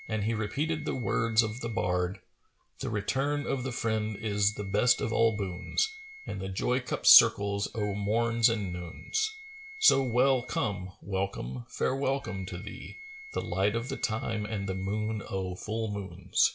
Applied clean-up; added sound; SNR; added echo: none; Wind instrument, woodwind instrument; 18 dB; none.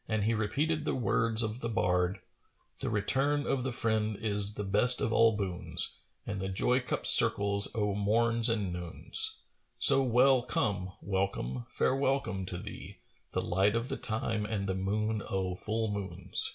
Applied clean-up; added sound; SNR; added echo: none; none; none; none.